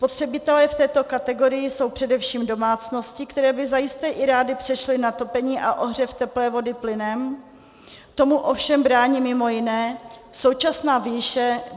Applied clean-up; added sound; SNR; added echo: none; none; none; none.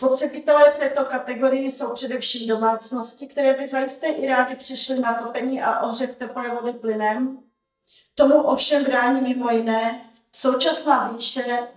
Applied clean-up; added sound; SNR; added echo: neural mask model DeepFilterNet 3.